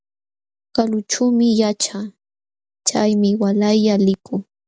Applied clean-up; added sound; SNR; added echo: none; none; none; none.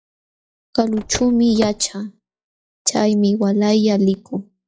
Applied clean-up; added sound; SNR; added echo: classical method log-MMSE.